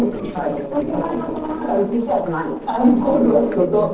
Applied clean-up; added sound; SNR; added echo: neural separator model SepFormer DNS4.